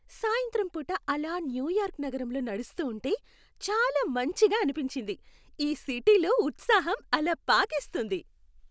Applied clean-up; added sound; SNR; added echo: none; none; none; none.